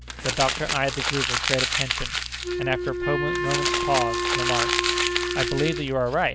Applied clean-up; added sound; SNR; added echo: none; Wind instrument, woodwind instrument + Crumpling, crinkling; -2 dB; none.